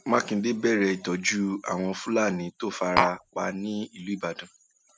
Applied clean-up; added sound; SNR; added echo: none; Tap; -3 dB; none.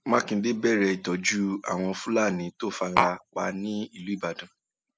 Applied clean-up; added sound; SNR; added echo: neural mask model Resemble Enhance denoiser.